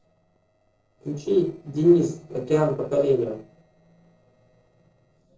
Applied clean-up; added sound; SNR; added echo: neural separator model SepFormer DNS4.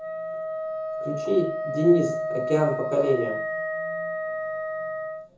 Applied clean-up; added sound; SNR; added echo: none; Wind instrument, woodwind instrument; 3 dB; reverberation time 0.5 s.